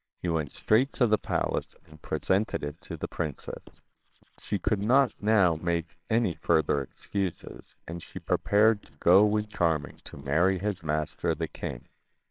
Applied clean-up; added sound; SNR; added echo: neural separator model SepFormer WHAMR!.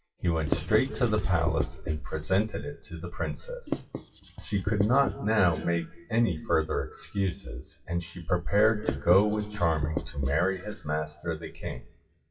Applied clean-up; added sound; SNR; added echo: classical method WPE with log-MMSE.